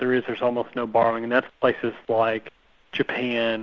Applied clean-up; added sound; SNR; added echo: none; none; none; none.